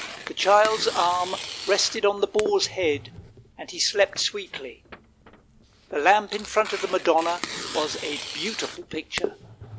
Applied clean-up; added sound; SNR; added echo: none; Tearing; 11 dB; none.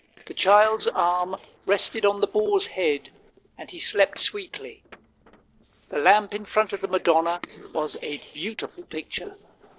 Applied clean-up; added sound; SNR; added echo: neural separator model SepFormer DNS4.